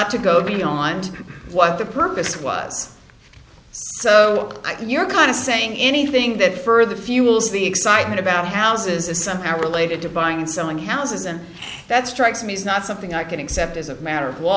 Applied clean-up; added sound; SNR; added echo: none; none; none; none.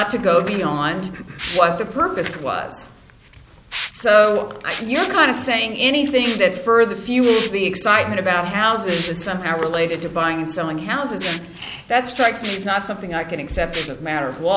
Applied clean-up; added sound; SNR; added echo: none; Liquid; 12 dB; none.